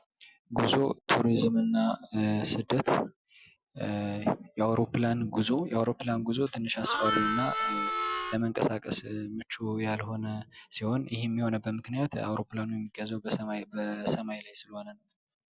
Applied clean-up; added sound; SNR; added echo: none; Harmonica; 0 dB; none.